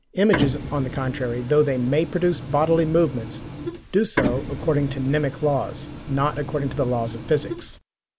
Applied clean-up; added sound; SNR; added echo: none; Printer; 7 dB; none.